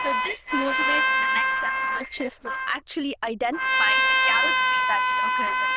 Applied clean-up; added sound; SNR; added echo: neural diffusion model UNIVERSE++.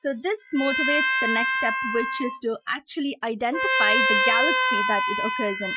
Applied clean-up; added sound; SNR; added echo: classical method Wiener filter.